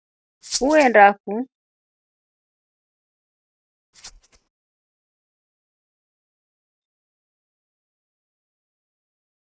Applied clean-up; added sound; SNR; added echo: neural mask model RNNoise.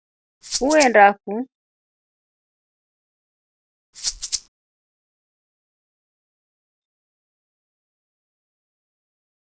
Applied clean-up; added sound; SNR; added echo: none; Rattle (instrument); 2 dB; none.